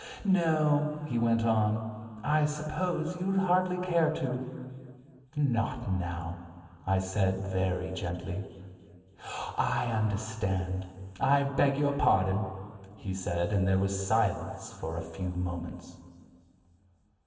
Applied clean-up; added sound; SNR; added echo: none; none; none; reverberation time 2.7 s.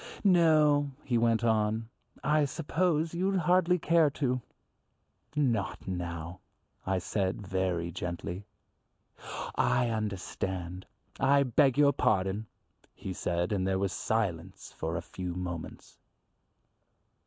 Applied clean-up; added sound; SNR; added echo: none; none; none; none.